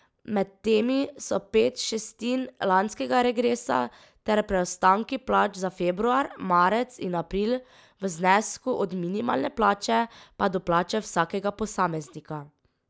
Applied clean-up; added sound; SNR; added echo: none; none; none; none.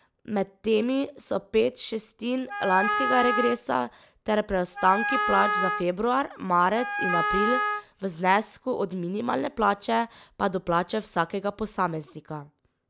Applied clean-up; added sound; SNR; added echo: none; Wind instrument, woodwind instrument; 1 dB; none.